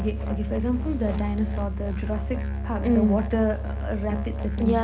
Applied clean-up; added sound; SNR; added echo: none; Musical instrument; 3 dB; none.